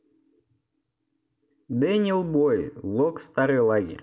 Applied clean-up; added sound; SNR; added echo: none; none; none; none.